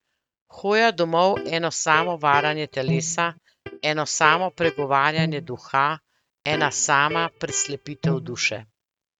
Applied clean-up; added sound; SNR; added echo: neural mask model RNNoise.